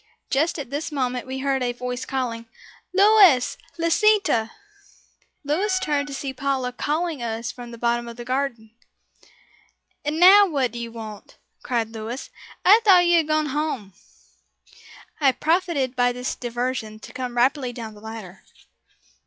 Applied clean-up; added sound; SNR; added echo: classical method log-MMSE.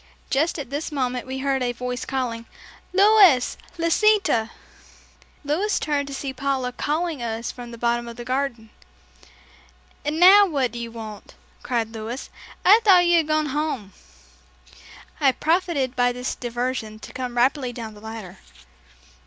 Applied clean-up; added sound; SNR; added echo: none; none; none; none.